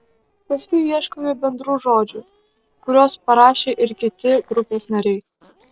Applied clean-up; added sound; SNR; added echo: neural separator model SepFormer DNS4.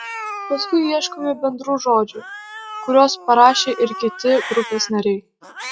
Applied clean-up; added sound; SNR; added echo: classical method log-MMSE.